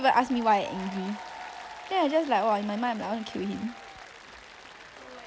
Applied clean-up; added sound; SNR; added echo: none; Applause; 14 dB; none.